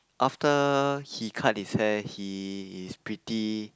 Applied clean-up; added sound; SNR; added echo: none; none; none; none.